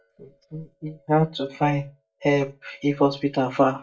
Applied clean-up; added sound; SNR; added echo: neural mask model DeepFilterNet 3.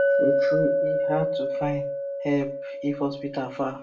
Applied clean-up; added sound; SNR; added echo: none; Chink, clink; -4 dB; reverberation time 0.3 s.